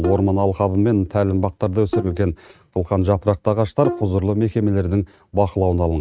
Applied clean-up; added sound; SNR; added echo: neural mask model RNNoise.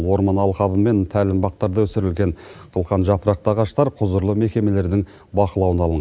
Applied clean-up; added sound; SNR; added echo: none; none; none; none.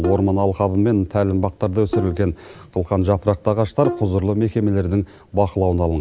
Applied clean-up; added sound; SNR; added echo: none; Bowed string instrument; 13 dB; none.